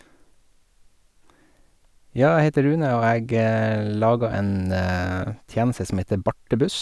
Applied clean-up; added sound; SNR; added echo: none; none; none; none.